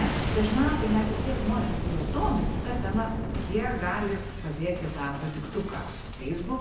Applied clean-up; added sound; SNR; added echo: none; Boom; 1 dB; reverberation time 0.9 s.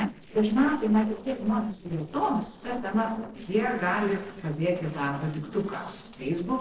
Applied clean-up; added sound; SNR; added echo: neural separator model SepFormer DNS4.